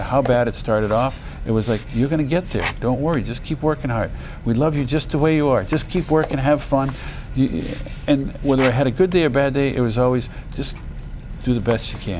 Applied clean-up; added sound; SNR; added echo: none; Sink (filling or washing); 18 dB; none.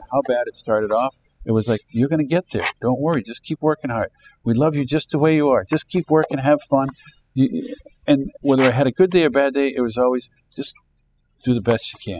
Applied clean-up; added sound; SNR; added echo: classical method spectral subtraction.